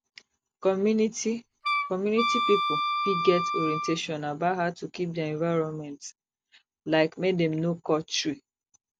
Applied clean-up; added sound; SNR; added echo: none; Wind instrument, woodwind instrument; 1 dB; none.